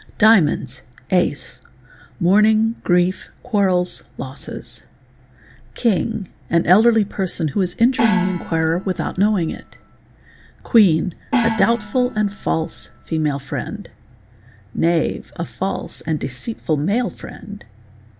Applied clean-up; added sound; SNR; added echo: none; Gong; 6 dB; none.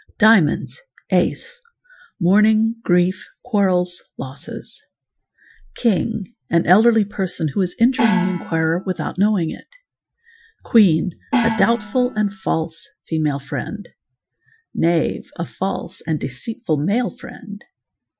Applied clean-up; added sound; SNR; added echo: classical method Wiener filter.